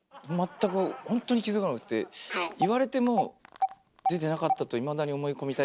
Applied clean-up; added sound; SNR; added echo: none; Telephone; 4 dB; none.